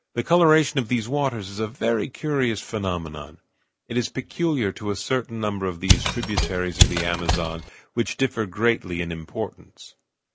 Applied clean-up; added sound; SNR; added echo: none; Mechanisms; -3 dB; none.